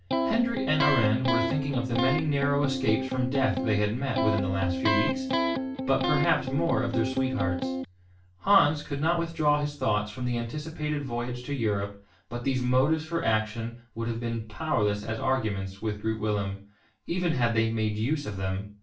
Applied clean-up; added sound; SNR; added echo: none; Electric guitar; 1 dB; reverberation time 0.3 s.